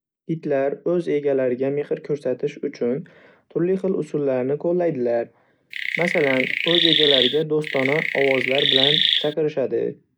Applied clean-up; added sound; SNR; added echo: none; Chirp, tweet; -1 dB; none.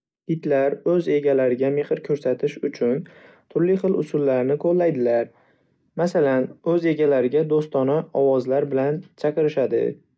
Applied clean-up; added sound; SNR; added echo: none; none; none; none.